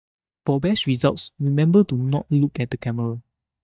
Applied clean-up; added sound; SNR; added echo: neural mask model DeepFilterNet 3.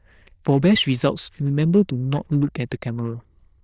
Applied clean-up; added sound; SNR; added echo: neural diffusion model UNIVERSE++.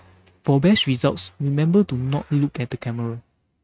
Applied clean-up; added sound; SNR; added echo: neural mask model RNNoise.